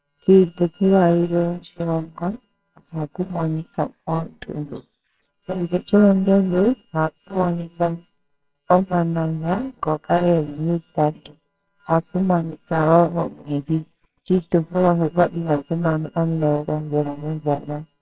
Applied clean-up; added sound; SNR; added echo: neural separator model SepFormer WHAMR!.